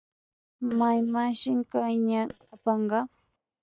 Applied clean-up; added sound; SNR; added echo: neural mask model DeepFilterNet 3.